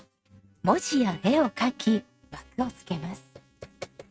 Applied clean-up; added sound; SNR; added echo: neural mask model RNNoise.